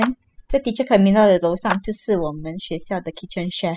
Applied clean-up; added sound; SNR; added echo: classical method spectral subtraction.